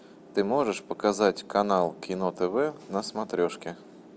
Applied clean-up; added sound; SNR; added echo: none; none; none; none.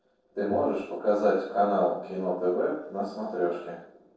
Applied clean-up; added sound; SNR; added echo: neural separator model SepFormer DNS4.